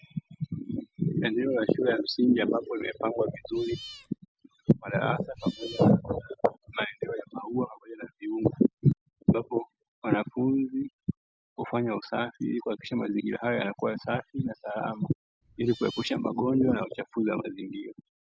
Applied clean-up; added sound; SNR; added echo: none; Cat; 18 dB; none.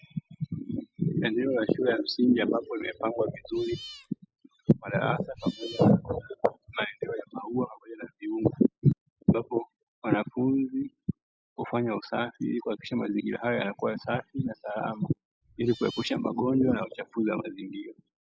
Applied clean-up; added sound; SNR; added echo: classical method log-MMSE.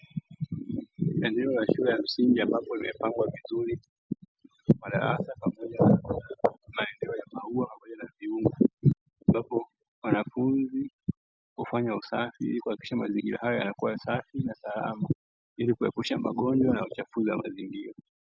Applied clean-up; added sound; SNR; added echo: none; none; none; none.